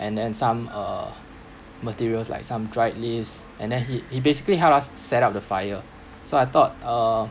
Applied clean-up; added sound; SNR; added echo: none; Hi-hat; 19 dB; none.